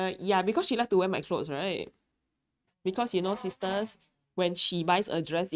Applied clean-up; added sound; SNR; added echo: neural mask model RNNoise.